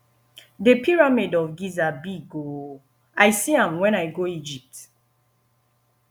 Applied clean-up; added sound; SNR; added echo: none; none; none; none.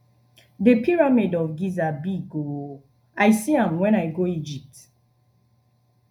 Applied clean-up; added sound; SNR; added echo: none; none; none; reverberation time 0.4 s.